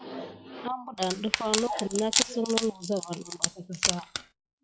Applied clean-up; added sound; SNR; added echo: classical method log-MMSE.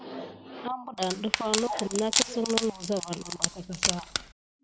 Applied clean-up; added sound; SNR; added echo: none; Wood; -1 dB; none.